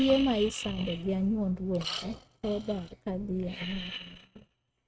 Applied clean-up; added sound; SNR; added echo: neural mask model RNNoise.